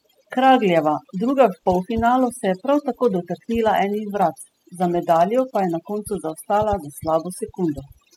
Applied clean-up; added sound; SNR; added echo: classical method spectral subtraction.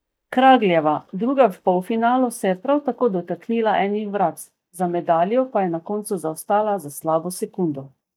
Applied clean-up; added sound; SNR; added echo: neural mask model DeepFilterNet 3.